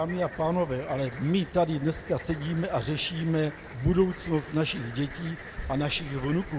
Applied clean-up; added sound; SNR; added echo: none; Cricket; 10 dB; none.